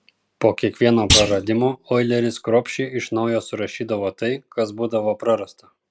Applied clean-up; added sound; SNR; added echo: none; Thump, thud; 3 dB; none.